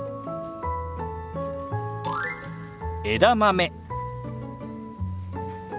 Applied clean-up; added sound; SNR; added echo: none; none; none; none.